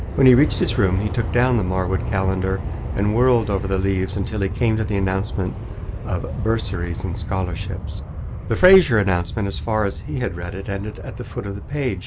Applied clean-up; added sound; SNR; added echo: none; Aircraft; 6 dB; none.